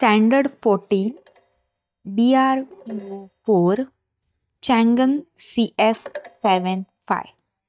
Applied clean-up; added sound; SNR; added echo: neural mask model DeepFilterNet 3.